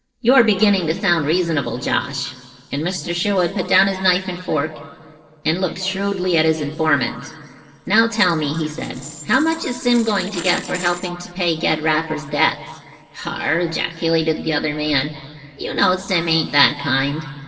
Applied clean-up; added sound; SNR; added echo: neural separator model SepFormer DNS4.